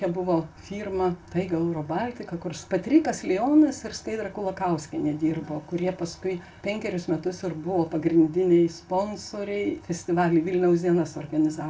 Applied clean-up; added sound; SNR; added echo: none; none; none; reverberation time 0.2 s.